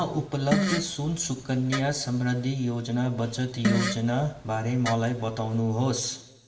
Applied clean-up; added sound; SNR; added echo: none; Fart; 5 dB; reverberation time 0.8 s.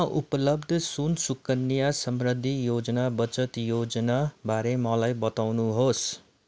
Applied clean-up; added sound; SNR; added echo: none; none; none; none.